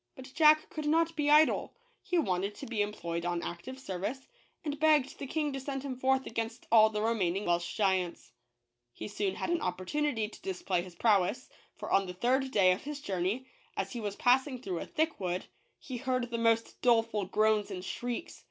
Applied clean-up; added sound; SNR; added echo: none; none; none; none.